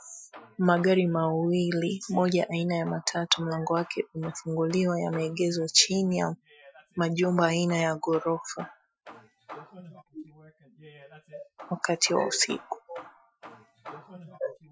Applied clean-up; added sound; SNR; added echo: classical method Wiener filter.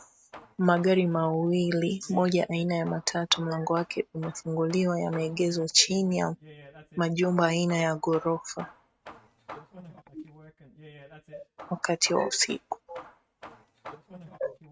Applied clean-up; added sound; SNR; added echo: neural mask model RNNoise.